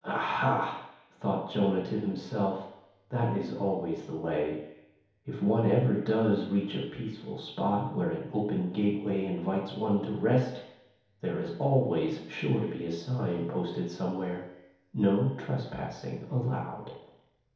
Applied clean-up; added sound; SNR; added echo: none; none; none; reverberation time 2.2 s.